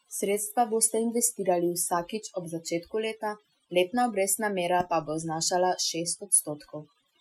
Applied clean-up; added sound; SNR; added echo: classical method Wiener filter.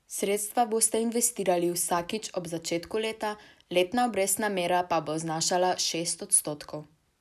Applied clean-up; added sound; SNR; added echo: none; none; none; none.